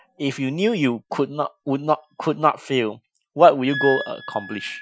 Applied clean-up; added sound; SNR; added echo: classical method Wiener filter.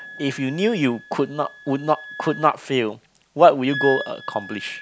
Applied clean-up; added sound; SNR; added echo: none; Wind instrument, woodwind instrument; 14 dB; none.